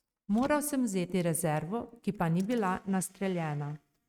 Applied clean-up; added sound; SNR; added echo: neural mask model RNNoise.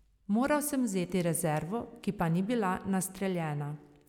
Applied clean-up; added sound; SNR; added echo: none; none; none; none.